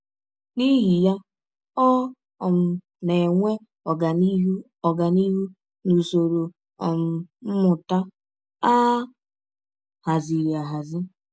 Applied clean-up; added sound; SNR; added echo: none; none; none; none.